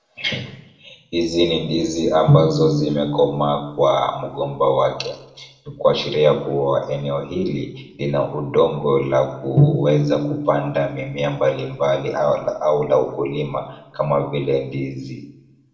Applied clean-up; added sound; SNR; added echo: none; Bowed string instrument; 2 dB; reverberation time 0.7 s.